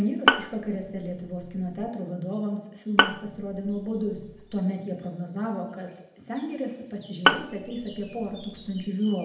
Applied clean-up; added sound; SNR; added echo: none; Bowed string instrument; -2 dB; reverberation time 0.8 s.